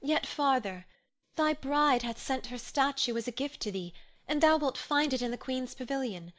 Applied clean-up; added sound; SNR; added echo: none; none; none; none.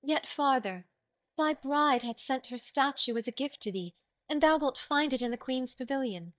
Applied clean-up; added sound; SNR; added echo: neural mask model DeepFilterNet 3.